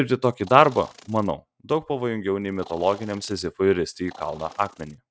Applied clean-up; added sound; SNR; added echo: neural mask model RNNoise.